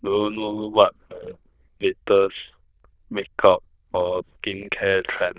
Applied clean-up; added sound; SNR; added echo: neural diffusion model UNIVERSE++.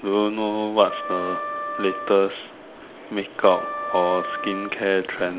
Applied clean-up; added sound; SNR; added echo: none; Wind instrument, woodwind instrument; 9 dB; none.